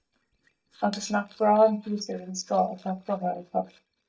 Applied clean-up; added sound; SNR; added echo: neural mask model DeepFilterNet 3.